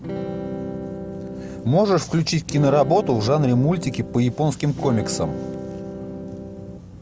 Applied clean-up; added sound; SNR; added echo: none; Electric guitar / Strum; 9 dB; none.